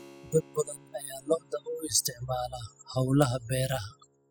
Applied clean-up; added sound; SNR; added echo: classical method spectral subtraction.